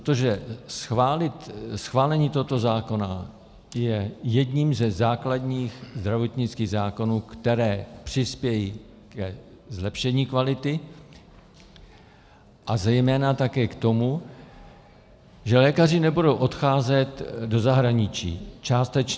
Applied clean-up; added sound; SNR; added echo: none; none; none; none.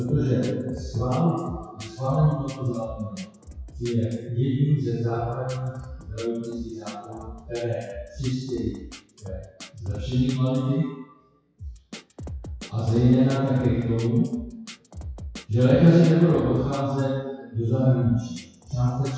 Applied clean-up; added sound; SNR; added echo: classical method WPE with log-MMSE.